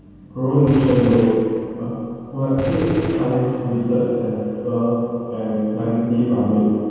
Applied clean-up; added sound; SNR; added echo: none; Gunshot, gunfire; 12 dB; reverberation time 2.1 s.